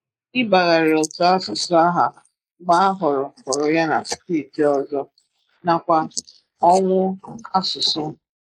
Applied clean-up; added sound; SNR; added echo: neural mask model Resemble Enhance denoiser.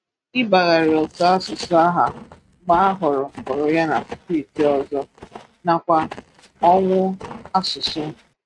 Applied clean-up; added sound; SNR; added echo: neural mask model RNNoise.